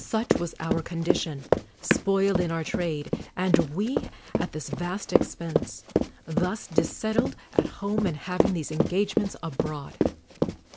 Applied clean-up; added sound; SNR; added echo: none; Run; -1 dB; none.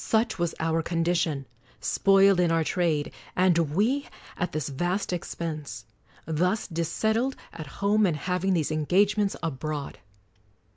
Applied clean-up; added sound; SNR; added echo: none; none; none; none.